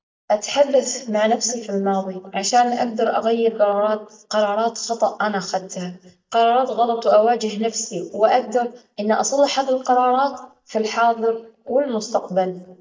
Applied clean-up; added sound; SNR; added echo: neural mask model DeepFilterNet 3.